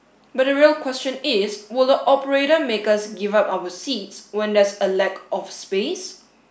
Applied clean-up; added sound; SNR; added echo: none; none; none; none.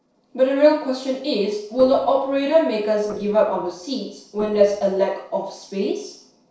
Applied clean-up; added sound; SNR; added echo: neural separator model SepFormer DNS4.